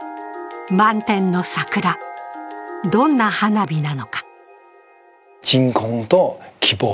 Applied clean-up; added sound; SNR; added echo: none; none; none; none.